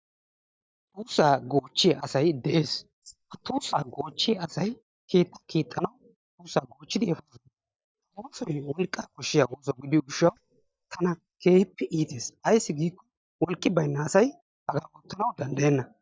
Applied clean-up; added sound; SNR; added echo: neural mask model DeepFilterNet 3.